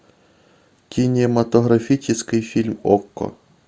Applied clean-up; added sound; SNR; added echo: none; none; none; none.